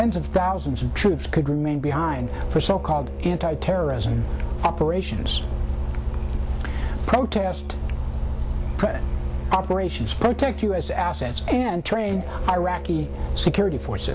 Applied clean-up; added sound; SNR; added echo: none; Musical instrument; 8 dB; none.